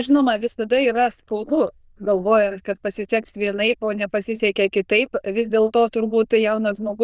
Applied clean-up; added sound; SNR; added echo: neural diffusion model UNIVERSE++.